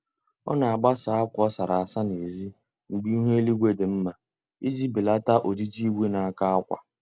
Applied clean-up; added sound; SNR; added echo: none; none; none; none.